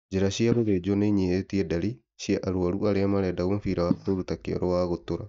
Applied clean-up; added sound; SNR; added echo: neural mask model DeepFilterNet 3.